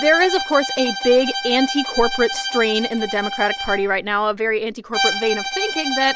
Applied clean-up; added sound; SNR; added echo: none; Bowed string instrument; 6 dB; none.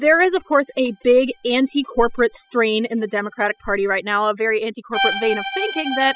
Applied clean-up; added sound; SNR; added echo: classical method spectral subtraction.